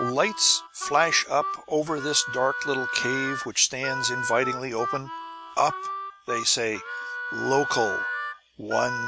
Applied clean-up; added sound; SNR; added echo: none; Harmonica; 6 dB; none.